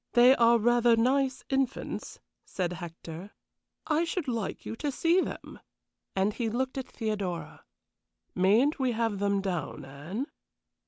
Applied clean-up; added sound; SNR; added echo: none; none; none; none.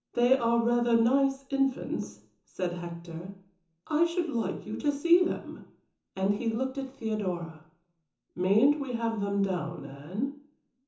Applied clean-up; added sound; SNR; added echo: none; none; none; reverberation time 0.7 s.